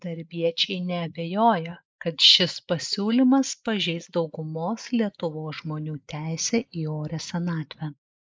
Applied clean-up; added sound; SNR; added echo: neural mask model Resemble Enhance denoiser.